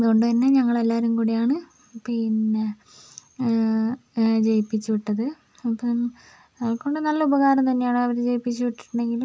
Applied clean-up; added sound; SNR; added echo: none; none; none; none.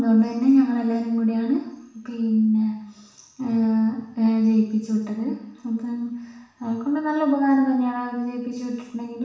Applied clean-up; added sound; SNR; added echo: none; none; none; reverberation time 0.7 s.